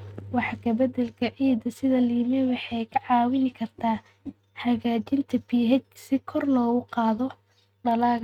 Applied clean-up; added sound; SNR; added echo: neural mask model RNNoise.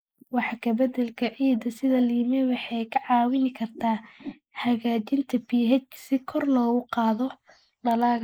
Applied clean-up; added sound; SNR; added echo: neural mask model Resemble Enhance denoiser.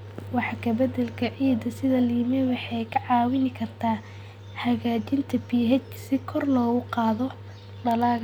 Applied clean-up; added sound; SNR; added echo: none; none; none; none.